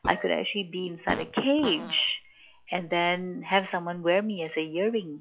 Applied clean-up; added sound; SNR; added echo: classical method log-MMSE.